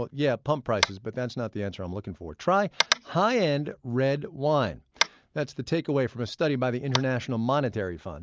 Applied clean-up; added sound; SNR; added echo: none; Tap; 8 dB; none.